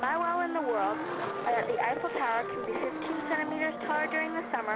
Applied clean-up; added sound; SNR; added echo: none; Skateboard + Wind instrument, woodwind instrument; 5 dB; none.